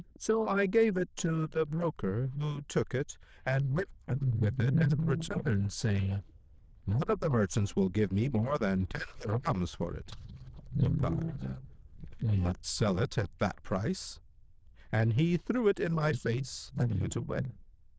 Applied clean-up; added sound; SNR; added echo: neural diffusion model UNIVERSE++.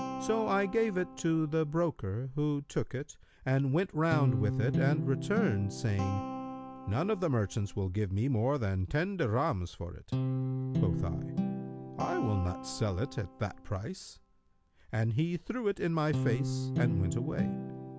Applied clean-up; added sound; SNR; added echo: none; Guitar; 5 dB; none.